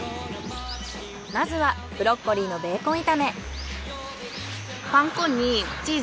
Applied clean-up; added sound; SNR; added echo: none; none; none; none.